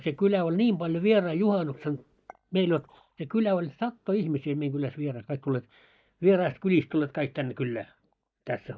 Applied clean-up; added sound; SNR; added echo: neural mask model DeepFilterNet 3.